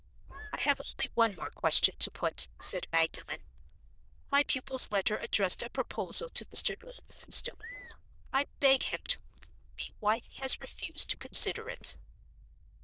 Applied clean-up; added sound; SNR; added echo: neural diffusion model UNIVERSE++.